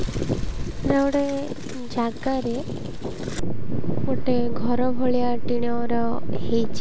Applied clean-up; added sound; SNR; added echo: none; Mechanisms / Bicycle; -4 dB; none.